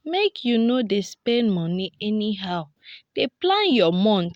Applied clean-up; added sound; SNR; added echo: none; none; none; none.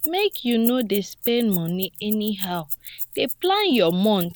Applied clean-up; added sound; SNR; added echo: none; Keys jangling; 10 dB; none.